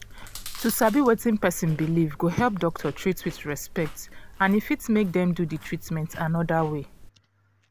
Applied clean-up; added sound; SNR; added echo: none; Chewing, mastication; 16 dB; none.